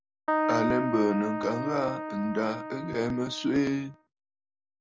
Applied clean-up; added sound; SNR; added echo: none; Keyboard (musical); 3 dB; none.